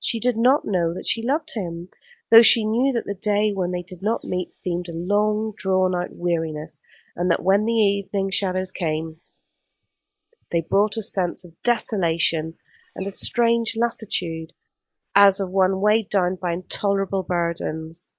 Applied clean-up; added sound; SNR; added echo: neural mask model Resemble Enhance denoiser.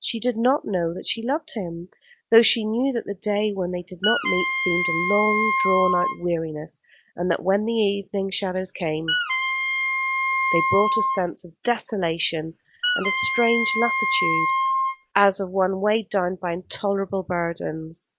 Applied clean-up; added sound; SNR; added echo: none; Wind instrument, woodwind instrument; -1 dB; none.